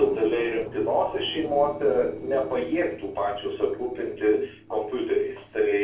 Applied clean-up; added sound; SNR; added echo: neural separator model SepFormer DNS4.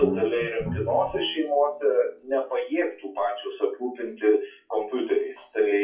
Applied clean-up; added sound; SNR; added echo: classical method WPE with log-MMSE.